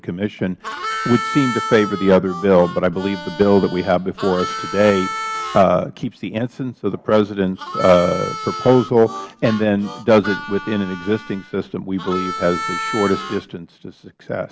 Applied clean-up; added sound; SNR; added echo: none; Harmonica; 10 dB; none.